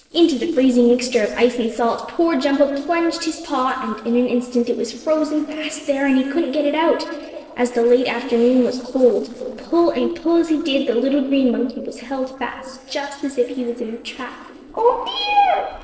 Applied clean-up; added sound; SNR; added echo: neural separator model SepFormer DNS4.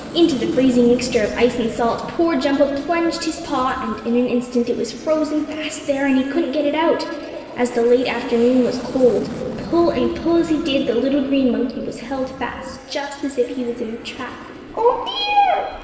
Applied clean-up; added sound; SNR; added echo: none; Aircraft; 16 dB; reverberation time 2.5 s.